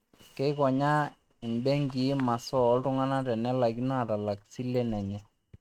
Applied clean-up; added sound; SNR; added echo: neural mask model RNNoise.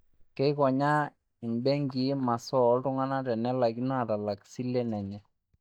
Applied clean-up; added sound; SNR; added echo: neural mask model DeepFilterNet 3.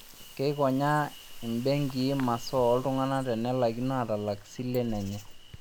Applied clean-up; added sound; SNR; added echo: none; Insect; 15 dB; none.